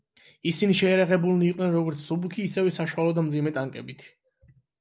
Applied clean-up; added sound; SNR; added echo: none; none; none; none.